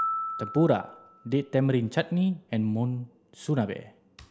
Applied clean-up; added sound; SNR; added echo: none; Glockenspiel; 11 dB; none.